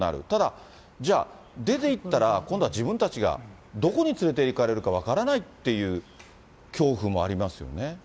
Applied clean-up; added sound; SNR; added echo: none; none; none; none.